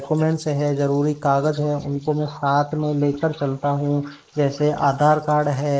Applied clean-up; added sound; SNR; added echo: neural mask model Resemble Enhance denoiser.